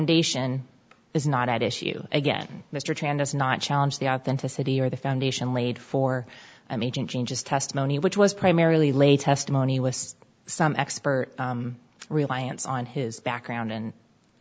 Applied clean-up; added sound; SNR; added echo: none; none; none; none.